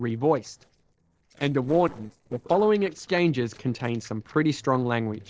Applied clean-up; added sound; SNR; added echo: neural separator model SepFormer DNS4.